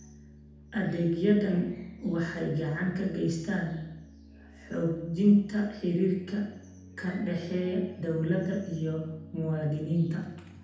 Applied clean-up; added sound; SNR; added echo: none; Piano; 19 dB; reverberation time 0.8 s.